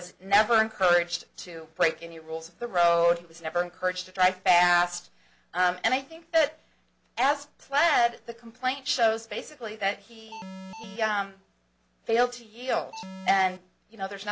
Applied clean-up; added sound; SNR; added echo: none; Alarm; 12 dB; none.